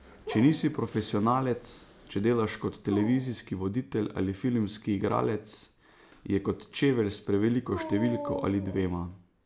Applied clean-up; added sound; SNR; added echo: none; Dog; 15 dB; none.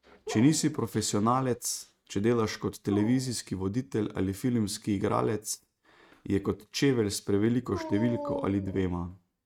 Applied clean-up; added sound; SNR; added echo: neural mask model RNNoise.